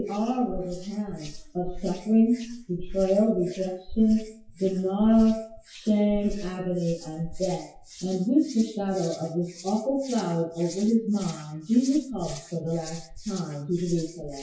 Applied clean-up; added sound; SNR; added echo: classical method WPE with log-MMSE.